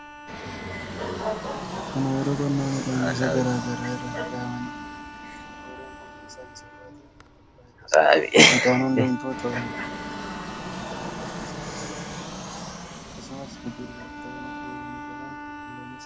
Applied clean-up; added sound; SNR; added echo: none; Fixed-wing aircraft, airplane + Bowed string instrument; 9 dB; none.